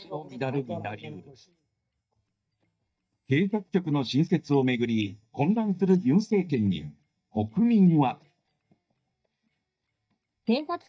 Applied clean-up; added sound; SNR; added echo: neural mask model DeepFilterNet 3.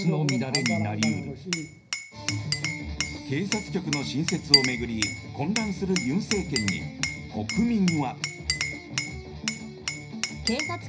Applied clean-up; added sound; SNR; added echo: none; Glass; 3 dB; reverberation time 0.5 s.